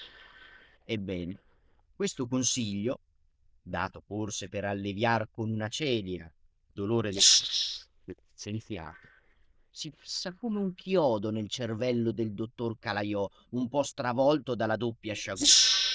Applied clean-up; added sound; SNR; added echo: neural diffusion model UNIVERSE++.